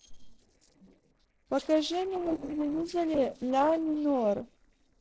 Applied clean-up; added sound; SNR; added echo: neural separator model SepFormer DNS4.